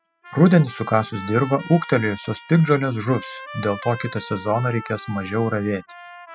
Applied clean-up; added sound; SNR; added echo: classical method spectral subtraction.